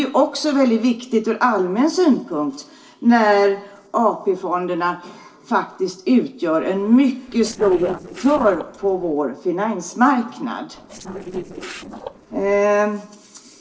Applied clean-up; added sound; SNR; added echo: neural separator model SepFormer DNS4.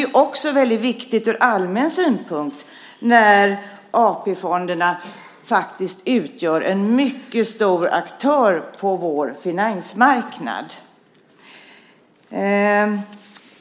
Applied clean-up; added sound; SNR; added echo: none; none; none; none.